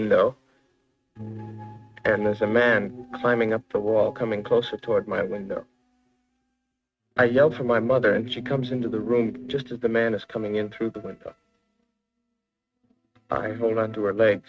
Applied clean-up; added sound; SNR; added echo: neural mask model RNNoise.